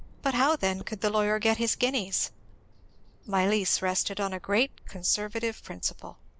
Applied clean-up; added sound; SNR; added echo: none; Bird vocalization, bird call, bird song; 17 dB; none.